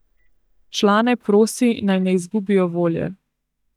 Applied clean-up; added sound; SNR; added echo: neural mask model DeepFilterNet 3.